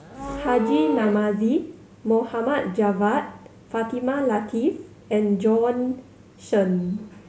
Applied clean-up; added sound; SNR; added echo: none; Livestock, farm animals, working animals; 13 dB; none.